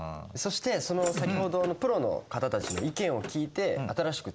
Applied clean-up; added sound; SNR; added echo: none; Tambourine + Car; 12 dB; none.